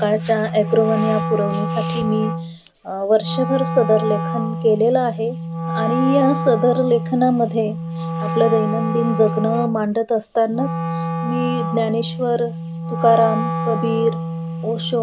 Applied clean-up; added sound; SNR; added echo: none; Wind instrument, woodwind instrument; 4 dB; none.